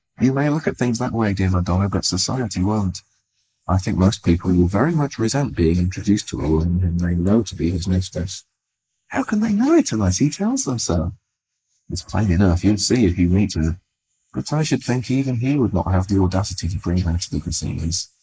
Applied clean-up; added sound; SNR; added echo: neural mask model Resemble Enhance denoiser.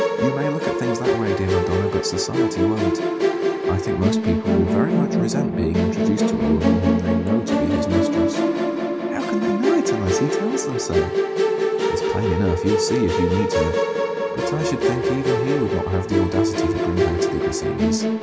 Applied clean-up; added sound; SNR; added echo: none; Musical instrument; -4 dB; none.